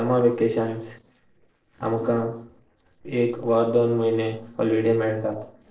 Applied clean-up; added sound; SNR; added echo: neural separator model SepFormer DNS4.